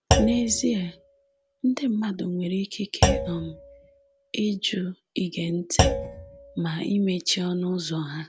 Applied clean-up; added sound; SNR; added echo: none; Thump, thud; 2 dB; none.